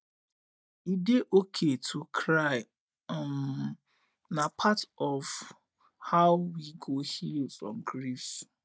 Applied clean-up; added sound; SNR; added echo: neural mask model DeepFilterNet 3.